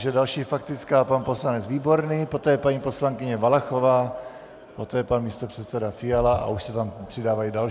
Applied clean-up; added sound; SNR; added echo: none; none; none; none.